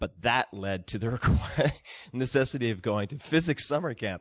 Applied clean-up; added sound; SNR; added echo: none; none; none; none.